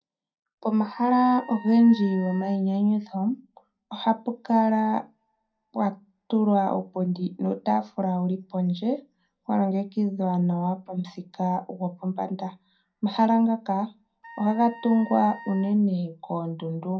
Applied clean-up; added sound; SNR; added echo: none; Wind instrument, woodwind instrument; 19 dB; reverberation time 0.2 s.